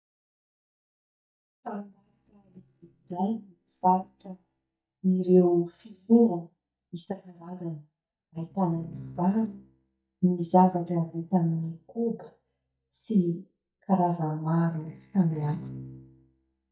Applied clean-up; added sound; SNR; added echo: neural mask model DeepFilterNet 3.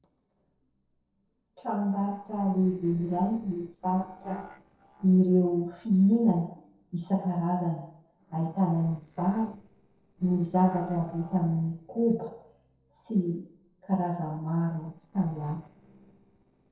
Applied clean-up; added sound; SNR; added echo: neural separator model SepFormer DNS4.